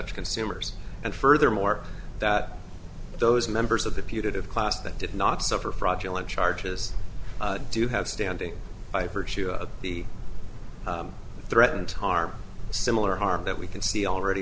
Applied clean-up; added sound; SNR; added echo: none; none; none; none.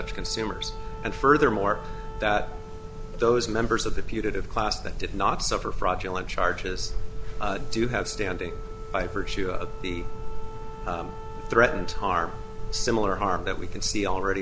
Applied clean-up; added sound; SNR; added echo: none; Wind instrument, woodwind instrument; 18 dB; none.